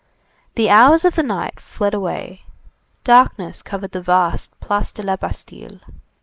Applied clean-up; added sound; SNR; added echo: neural mask model Resemble Enhance denoiser.